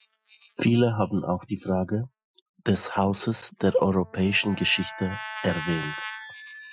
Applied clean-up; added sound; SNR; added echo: classical method Wiener filter.